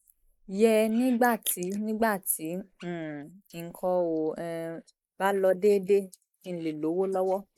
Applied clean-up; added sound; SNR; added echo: neural mask model Resemble Enhance denoiser.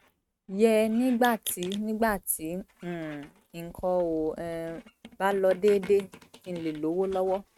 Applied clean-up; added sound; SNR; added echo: neural mask model RNNoise.